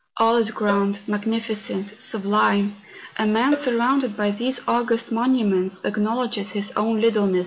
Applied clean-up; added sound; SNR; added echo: none; Cowbell; 18 dB; none.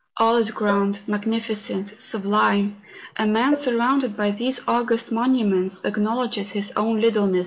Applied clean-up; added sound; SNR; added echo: neural mask model Resemble Enhance denoiser.